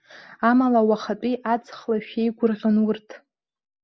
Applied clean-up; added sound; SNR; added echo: none; none; none; none.